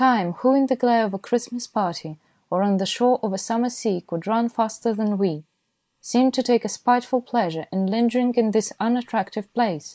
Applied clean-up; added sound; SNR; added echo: neural mask model Resemble Enhance denoiser.